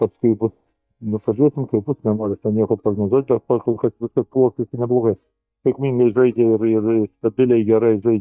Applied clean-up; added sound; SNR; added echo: neural mask model DeepFilterNet 3.